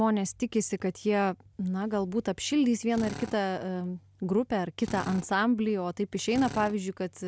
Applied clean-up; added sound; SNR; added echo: none; Drill; 13 dB; none.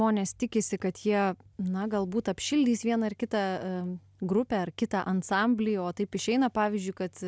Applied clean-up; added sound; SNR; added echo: none; none; none; none.